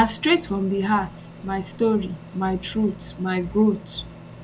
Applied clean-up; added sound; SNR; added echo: none; Microwave oven; 18 dB; none.